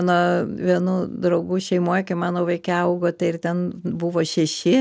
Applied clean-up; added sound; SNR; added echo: none; none; none; none.